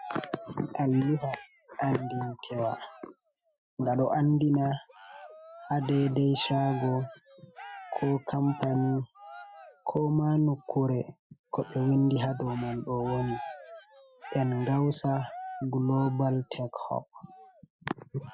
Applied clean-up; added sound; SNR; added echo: classical method Wiener filter.